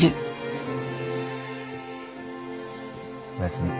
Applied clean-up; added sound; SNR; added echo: none; none; none; none.